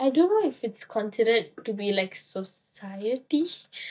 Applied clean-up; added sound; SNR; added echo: neural mask model DeepFilterNet 3.